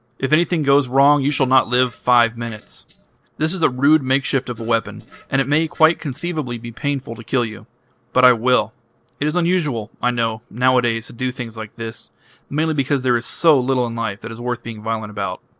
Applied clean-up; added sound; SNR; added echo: neural separator model SepFormer DNS4.